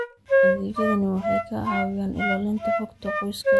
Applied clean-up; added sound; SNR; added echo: none; Wind instrument, woodwind instrument; -3 dB; none.